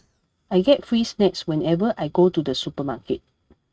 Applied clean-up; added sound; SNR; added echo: neural mask model RNNoise.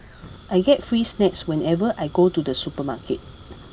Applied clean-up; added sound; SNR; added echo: none; Fire; 19 dB; none.